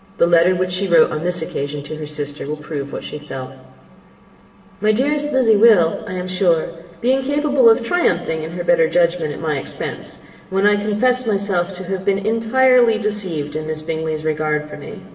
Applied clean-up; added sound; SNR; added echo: none; none; none; reverberation time 1.9 s.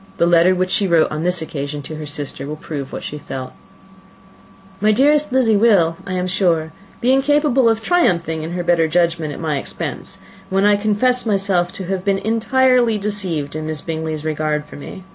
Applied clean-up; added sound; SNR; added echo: none; none; none; none.